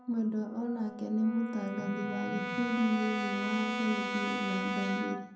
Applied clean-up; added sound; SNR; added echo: none; Brass instrument; 5 dB; reverberation time 0.5 s.